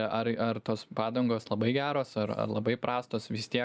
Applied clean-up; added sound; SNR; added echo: none; none; none; none.